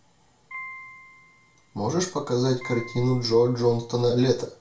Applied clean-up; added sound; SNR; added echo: none; Piano; 19 dB; reverberation time 0.3 s.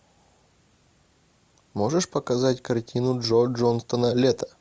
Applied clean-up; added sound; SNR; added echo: none; none; none; none.